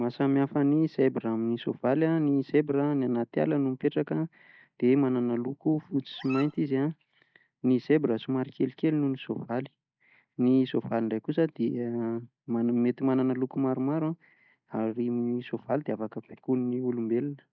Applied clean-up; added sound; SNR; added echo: none; Dog; 17 dB; none.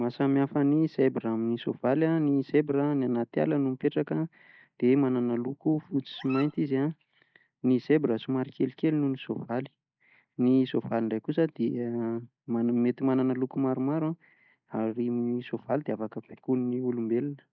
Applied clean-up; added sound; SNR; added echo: neural mask model Resemble Enhance denoiser.